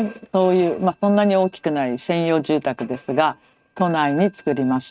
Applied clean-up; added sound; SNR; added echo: neural mask model RNNoise.